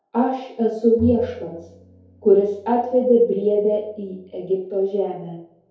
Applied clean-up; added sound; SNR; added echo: none; Bowed string instrument; 17 dB; reverberation time 2.3 s.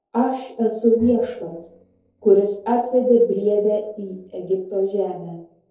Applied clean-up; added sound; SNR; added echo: neural separator model SepFormer DNS4.